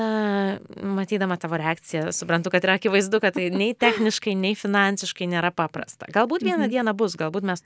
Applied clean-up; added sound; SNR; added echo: none; none; none; none.